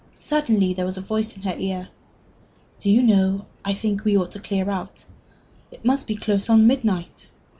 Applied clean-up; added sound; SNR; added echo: none; none; none; none.